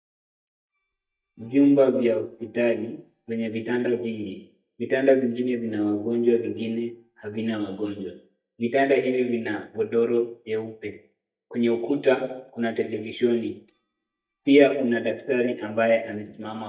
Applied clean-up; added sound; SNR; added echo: neural mask model DeepFilterNet 3.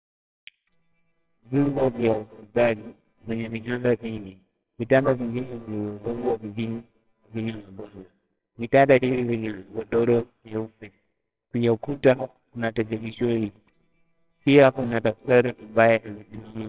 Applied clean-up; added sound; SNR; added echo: neural separator model SepFormer WHAMR!.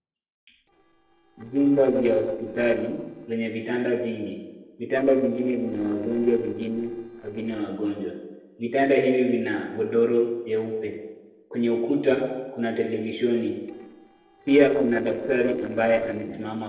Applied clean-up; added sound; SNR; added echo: neural separator model SepFormer DNS4.